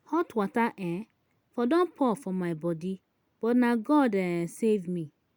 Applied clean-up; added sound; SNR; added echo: none; none; none; none.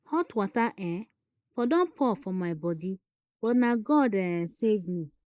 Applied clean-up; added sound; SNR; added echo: neural mask model Resemble Enhance denoiser.